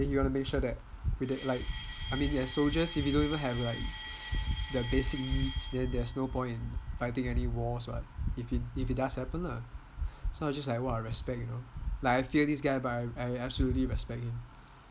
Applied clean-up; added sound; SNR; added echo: none; Alarm; 4 dB; none.